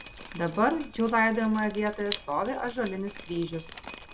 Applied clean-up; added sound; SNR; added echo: none; Drip; 15 dB; none.